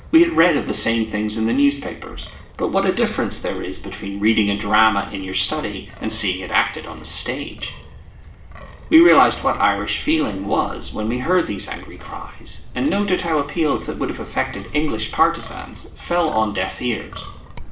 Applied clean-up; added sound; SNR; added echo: none; Wind; 15 dB; reverberation time 0.7 s.